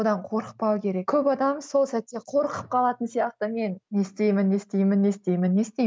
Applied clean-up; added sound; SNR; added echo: none; none; none; none.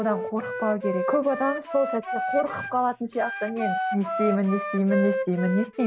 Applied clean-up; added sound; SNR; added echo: none; Wind instrument, woodwind instrument; 4 dB; none.